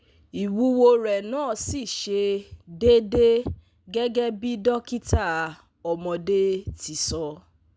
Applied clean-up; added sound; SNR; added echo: none; none; none; none.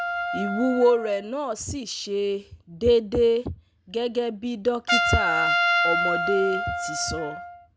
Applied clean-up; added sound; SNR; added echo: none; Trumpet; 2 dB; none.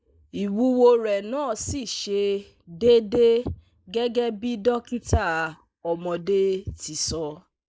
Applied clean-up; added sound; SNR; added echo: neural mask model Resemble Enhance denoiser.